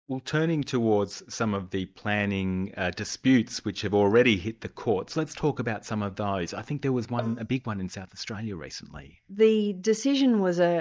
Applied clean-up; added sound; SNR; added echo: neural mask model DeepFilterNet 3.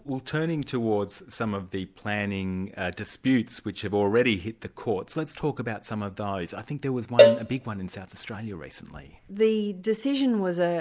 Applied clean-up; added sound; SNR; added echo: none; Cowbell; -5 dB; none.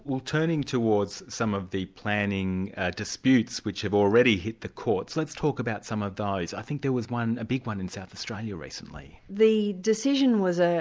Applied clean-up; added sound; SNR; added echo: none; none; none; none.